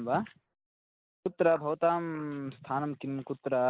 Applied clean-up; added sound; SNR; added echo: neural mask model Resemble Enhance denoiser.